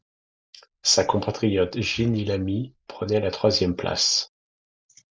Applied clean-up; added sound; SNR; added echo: neural separator model SepFormer DNS4.